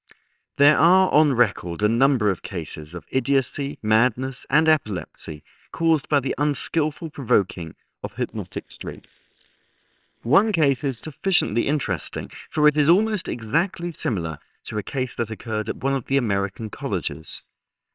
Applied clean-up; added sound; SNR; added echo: neural separator model SepFormer WHAMR!.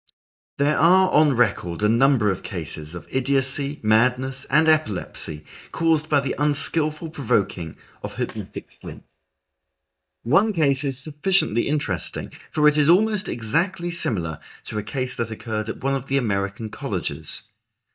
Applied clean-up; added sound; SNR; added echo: neural mask model DeepFilterNet 3.